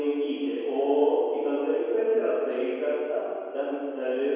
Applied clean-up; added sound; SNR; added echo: none; none; none; reverberation time 1.9 s.